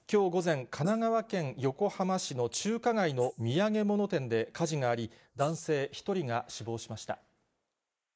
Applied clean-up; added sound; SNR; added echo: neural mask model Resemble Enhance denoiser.